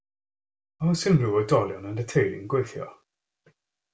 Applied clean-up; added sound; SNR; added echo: none; none; none; none.